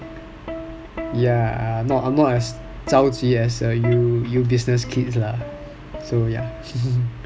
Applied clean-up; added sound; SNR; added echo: none; Plucked string instrument; 15 dB; none.